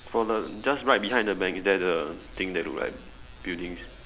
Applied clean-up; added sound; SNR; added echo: none; Gull, seagull / Fowl; 20 dB; none.